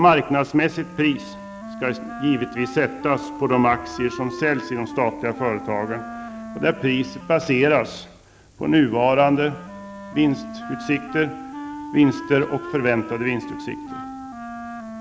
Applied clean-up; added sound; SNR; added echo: none; Wind instrument, woodwind instrument; 13 dB; none.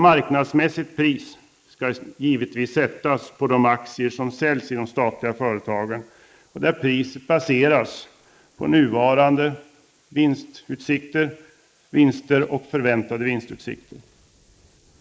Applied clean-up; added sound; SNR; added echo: neural mask model Resemble Enhance denoiser.